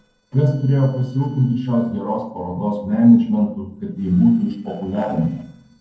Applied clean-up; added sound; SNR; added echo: neural separator model SepFormer DNS4.